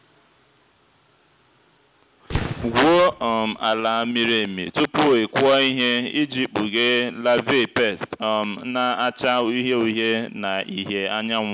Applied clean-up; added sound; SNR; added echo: none; Fireworks; 10 dB; none.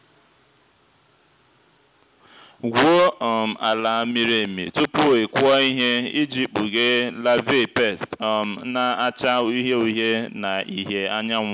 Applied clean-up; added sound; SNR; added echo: none; none; none; none.